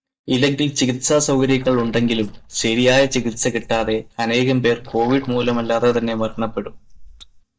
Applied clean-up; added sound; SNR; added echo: neural mask model DeepFilterNet 3.